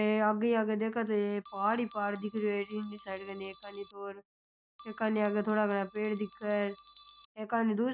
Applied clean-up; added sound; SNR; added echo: none; Bell; -2 dB; none.